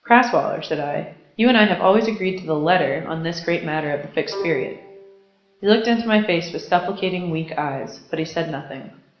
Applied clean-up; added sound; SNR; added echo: none; Bowed string instrument; 16 dB; reverberation time 0.7 s.